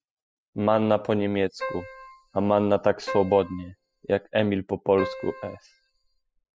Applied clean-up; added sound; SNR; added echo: classical method spectral subtraction.